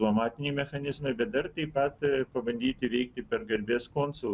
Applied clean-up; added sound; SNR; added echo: none; none; none; none.